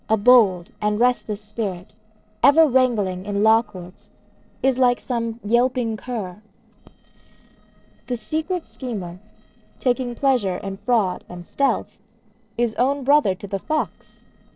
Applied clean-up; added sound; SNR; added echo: neural separator model SepFormer DNS4.